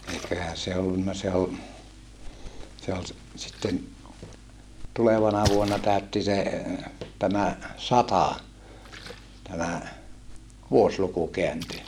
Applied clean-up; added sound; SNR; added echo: none; Splash, splatter; 15 dB; none.